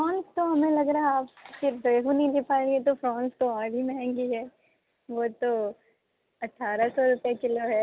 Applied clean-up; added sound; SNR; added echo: none; none; none; none.